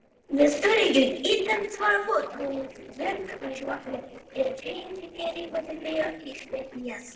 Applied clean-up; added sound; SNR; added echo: neural separator model SepFormer DNS4.